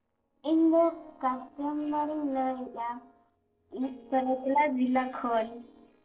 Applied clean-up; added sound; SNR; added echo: neural separator model SepFormer DNS4.